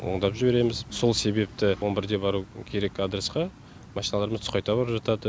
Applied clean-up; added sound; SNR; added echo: none; none; none; none.